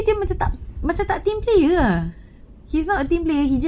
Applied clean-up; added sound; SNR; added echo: none; none; none; none.